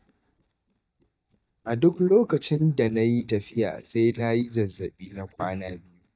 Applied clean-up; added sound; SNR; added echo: neural mask model DeepFilterNet 3.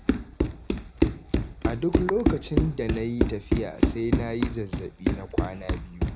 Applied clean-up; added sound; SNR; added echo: none; Run; -5 dB; none.